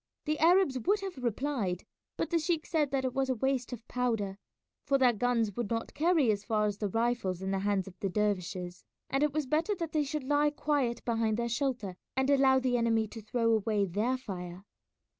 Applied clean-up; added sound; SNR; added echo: none; none; none; none.